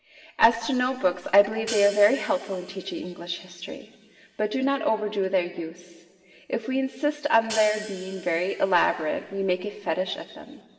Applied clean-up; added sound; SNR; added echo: none; Hi-hat; 17 dB; reverberation time 2.8 s.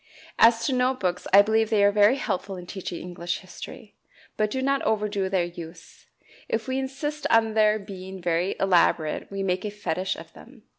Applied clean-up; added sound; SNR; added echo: none; none; none; none.